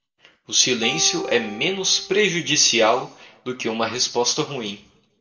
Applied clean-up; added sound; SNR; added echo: none; Acoustic guitar; 16 dB; reverberation time 0.5 s.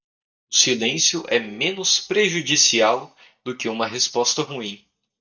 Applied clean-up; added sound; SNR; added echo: neural mask model DeepFilterNet 3.